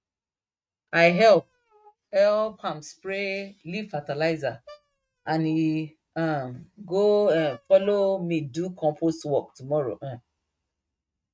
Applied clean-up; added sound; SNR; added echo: neural mask model RNNoise.